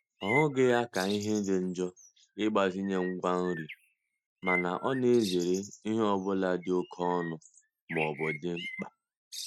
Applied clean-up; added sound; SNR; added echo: neural mask model RNNoise.